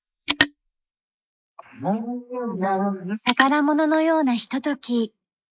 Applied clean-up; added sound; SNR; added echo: neural mask model Resemble Enhance denoiser.